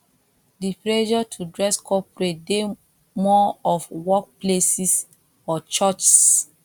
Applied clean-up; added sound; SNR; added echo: none; none; none; none.